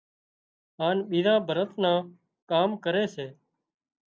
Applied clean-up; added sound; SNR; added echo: none; none; none; none.